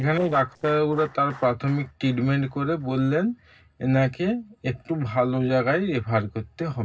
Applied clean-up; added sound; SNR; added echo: neural separator model SepFormer DNS4.